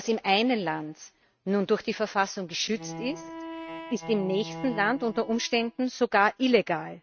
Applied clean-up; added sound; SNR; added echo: neural mask model RNNoise.